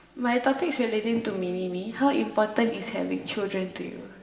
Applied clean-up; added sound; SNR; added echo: none; none; none; reverberation time 1.9 s.